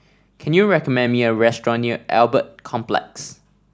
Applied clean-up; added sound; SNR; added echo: none; none; none; none.